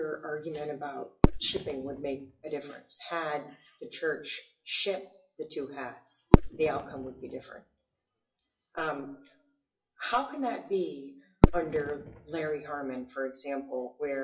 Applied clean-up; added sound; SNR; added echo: classical method WPE with log-MMSE.